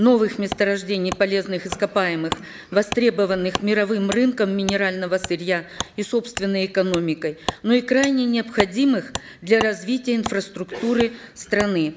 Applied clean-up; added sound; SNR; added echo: none; Wood; 13 dB; none.